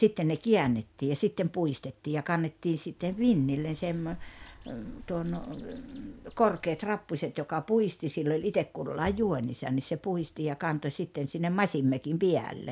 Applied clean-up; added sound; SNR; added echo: none; Bird; 18 dB; none.